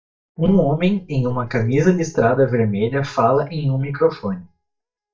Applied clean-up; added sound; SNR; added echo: neural mask model DeepFilterNet 3.